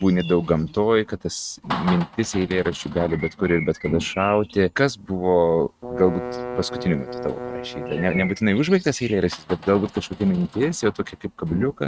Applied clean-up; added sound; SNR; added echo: neural mask model RNNoise.